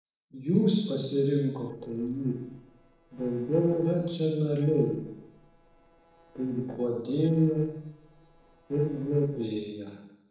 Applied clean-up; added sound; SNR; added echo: neural separator model SepFormer DNS4.